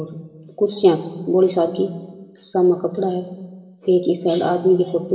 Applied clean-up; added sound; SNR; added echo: none; none; none; reverberation time 1.2 s.